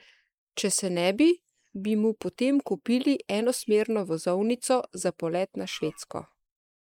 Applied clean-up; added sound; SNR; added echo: neural mask model Resemble Enhance denoiser.